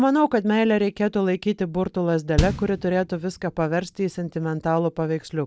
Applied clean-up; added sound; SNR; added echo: none; Bass drum; 8 dB; none.